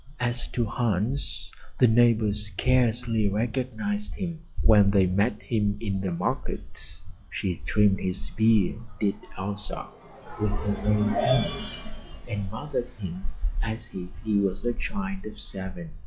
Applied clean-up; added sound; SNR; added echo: classical method log-MMSE.